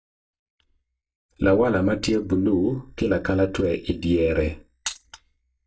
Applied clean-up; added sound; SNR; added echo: neural mask model DeepFilterNet 3.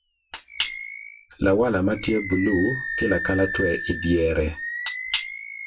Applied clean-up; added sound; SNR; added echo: classical method WPE with log-MMSE.